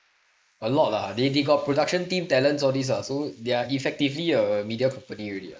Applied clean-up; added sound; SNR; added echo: neural mask model Resemble Enhance denoiser.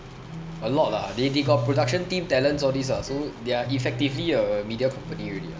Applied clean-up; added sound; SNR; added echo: none; Electric guitar; 9 dB; none.